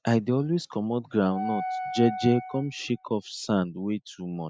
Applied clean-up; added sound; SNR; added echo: classical method spectral subtraction.